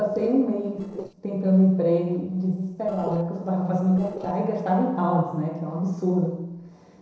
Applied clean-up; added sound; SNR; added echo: neural separator model SepFormer DNS4.